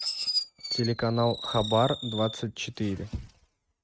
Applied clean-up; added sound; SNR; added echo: neural mask model RNNoise.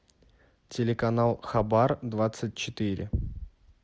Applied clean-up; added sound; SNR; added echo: none; none; none; none.